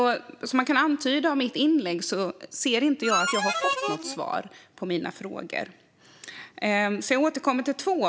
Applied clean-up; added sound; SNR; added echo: none; Harmonica; 1 dB; none.